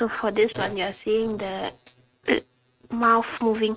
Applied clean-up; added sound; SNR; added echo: neural mask model RNNoise.